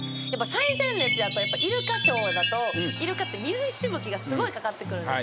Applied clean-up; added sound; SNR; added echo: none; Chime; 3 dB; none.